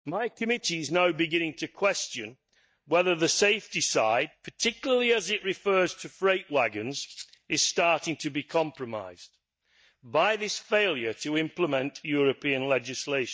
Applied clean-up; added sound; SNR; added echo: neural mask model DeepFilterNet 3.